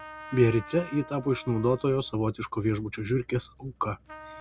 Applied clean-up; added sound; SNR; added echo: none; Trumpet; 19 dB; none.